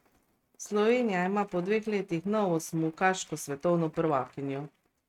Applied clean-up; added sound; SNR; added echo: neural mask model RNNoise.